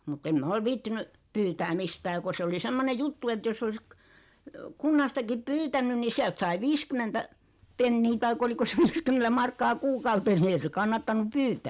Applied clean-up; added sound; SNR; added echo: none; none; none; none.